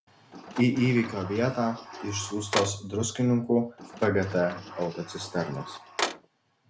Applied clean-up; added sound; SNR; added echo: none; Sliding door; 9 dB; none.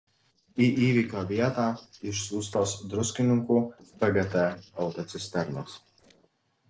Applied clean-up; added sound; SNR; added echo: neural separator model SepFormer DNS4.